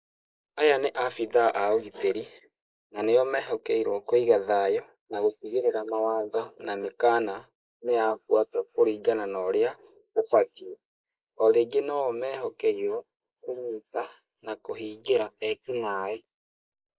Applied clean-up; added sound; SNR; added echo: neural mask model Resemble Enhance denoiser.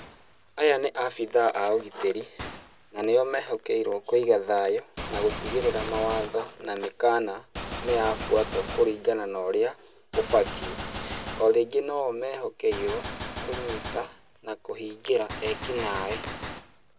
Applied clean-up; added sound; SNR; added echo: none; Gunshot, gunfire; 11 dB; none.